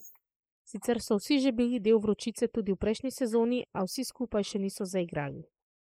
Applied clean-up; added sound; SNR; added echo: neural mask model Resemble Enhance denoiser.